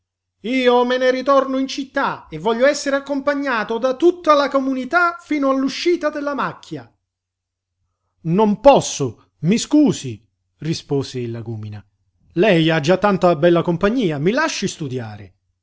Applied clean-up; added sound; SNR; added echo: none; none; none; none.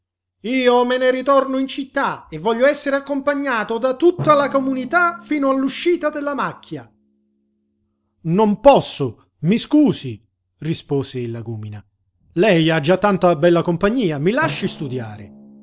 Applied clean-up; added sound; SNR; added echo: neural separator model SepFormer DNS4.